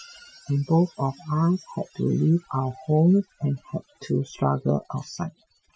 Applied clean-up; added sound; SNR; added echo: classical method Wiener filter.